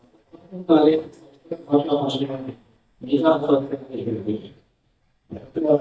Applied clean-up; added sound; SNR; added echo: neural mask model DeepFilterNet 3.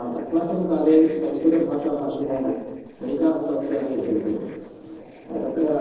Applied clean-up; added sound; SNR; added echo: neural separator model SepFormer DNS4.